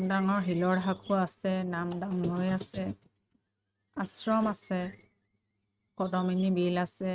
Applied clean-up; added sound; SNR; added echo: neural mask model RNNoise.